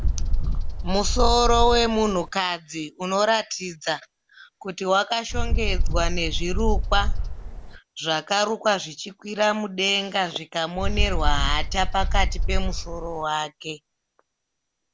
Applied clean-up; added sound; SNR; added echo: none; Bird; 0 dB; none.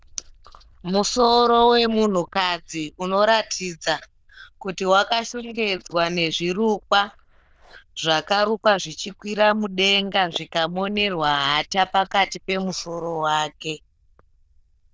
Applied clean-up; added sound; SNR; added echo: neural diffusion model UNIVERSE++.